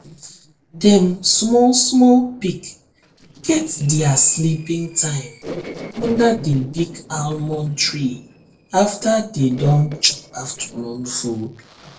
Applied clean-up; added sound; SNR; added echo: neural separator model SepFormer DNS4.